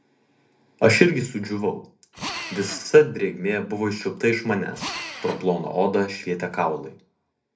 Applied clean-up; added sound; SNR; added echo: none; Drill; 14 dB; reverberation time 0.3 s.